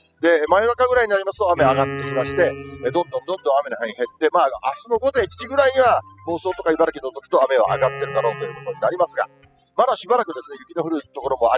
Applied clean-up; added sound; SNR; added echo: classical method spectral subtraction.